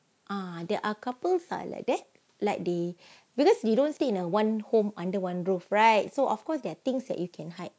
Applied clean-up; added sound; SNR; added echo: none; none; none; none.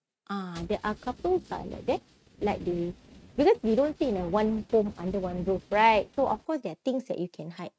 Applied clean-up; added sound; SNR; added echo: neural mask model RNNoise.